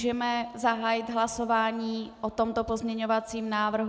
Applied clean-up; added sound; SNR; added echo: none; none; none; none.